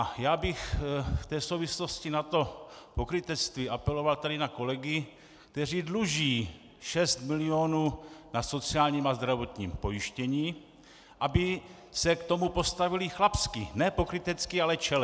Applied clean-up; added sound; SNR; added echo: none; none; none; none.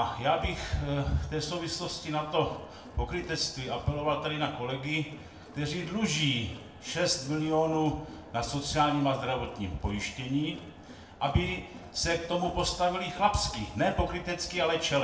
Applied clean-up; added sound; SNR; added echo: none; Crowd; 18 dB; reverberation time 0.6 s.